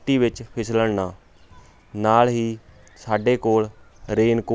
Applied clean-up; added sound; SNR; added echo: none; none; none; none.